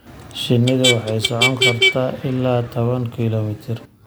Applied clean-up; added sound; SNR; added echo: none; Motor vehicle (road); 3 dB; none.